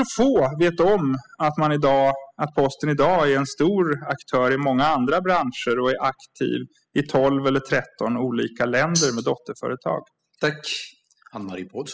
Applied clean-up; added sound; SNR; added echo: classical method spectral subtraction.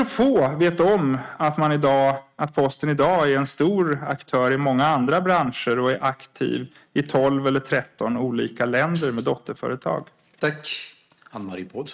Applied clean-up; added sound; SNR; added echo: neural mask model RNNoise.